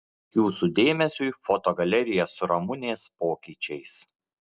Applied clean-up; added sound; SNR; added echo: none; none; none; none.